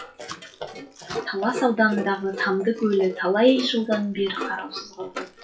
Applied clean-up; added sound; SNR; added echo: classical method WPE with log-MMSE.